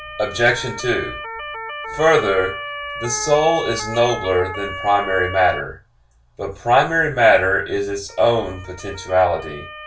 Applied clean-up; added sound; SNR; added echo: none; Motor vehicle (road) / Siren; 12 dB; reverberation time 0.2 s.